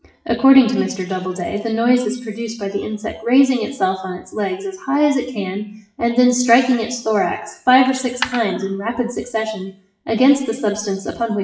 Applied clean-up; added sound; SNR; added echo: classical method WPE with log-MMSE.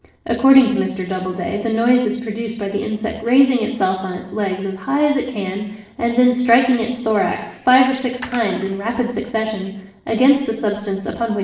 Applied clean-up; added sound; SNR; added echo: neural separator model SepFormer DNS4.